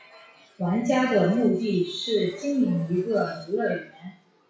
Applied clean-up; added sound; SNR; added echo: classical method WPE with log-MMSE.